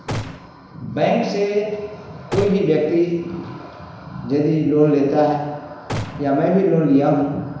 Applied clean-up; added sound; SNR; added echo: none; Gunshot, gunfire; 13 dB; reverberation time 1.0 s.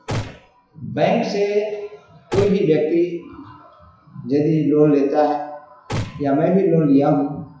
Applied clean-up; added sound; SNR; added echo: classical method WPE with log-MMSE.